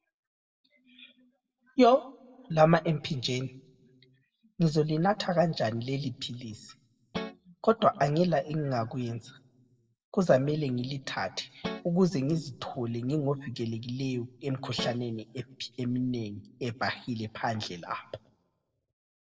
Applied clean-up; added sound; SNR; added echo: neural separator model SepFormer DNS4.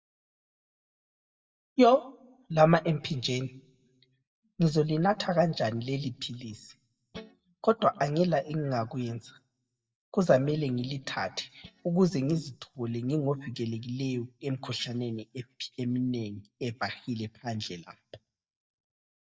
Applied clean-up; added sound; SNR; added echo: neural mask model DeepFilterNet 3.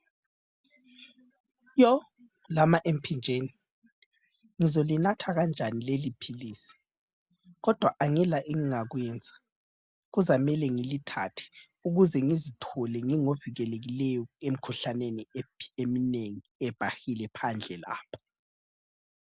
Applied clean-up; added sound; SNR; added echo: none; none; none; none.